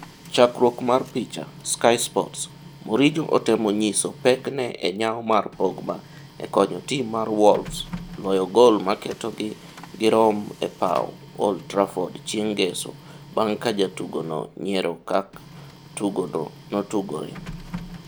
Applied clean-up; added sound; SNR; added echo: none; Printer; 18 dB; none.